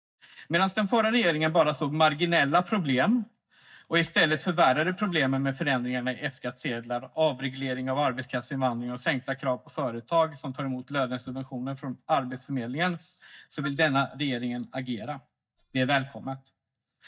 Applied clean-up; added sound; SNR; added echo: neural mask model DeepFilterNet 3.